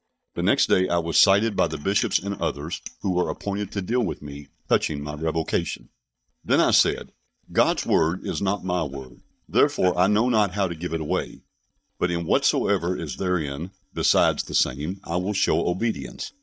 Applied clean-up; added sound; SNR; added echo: neural mask model DeepFilterNet 3.